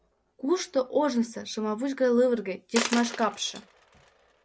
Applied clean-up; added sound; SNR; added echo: none; Coin (dropping); 12 dB; none.